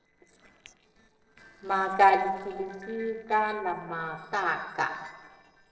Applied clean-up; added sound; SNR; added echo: neural separator model SepFormer DNS4.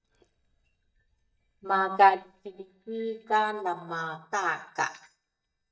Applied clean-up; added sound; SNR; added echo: neural mask model DeepFilterNet 3.